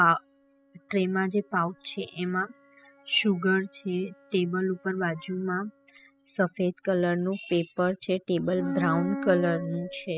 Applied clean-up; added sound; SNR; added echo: classical method spectral subtraction.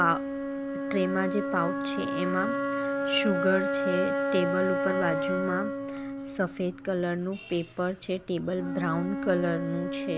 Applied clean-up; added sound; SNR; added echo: none; Wind instrument, woodwind instrument; 1 dB; none.